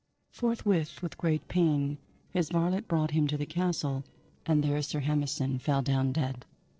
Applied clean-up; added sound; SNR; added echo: neural separator model SepFormer DNS4.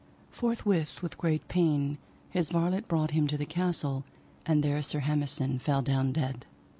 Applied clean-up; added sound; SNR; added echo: none; none; none; none.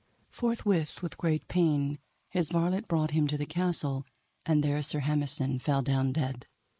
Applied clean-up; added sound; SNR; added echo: neural mask model Resemble Enhance denoiser.